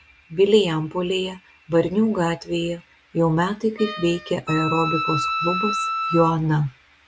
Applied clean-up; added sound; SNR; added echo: none; Wind instrument, woodwind instrument; 4 dB; none.